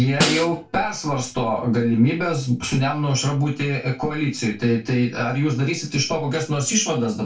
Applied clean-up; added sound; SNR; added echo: none; Snare drum; 5 dB; reverberation time 0.2 s.